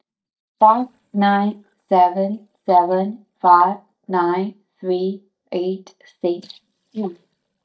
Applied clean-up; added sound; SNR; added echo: neural mask model DeepFilterNet 3.